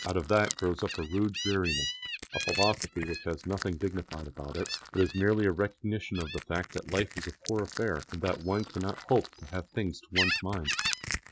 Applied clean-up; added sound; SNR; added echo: neural mask model RNNoise.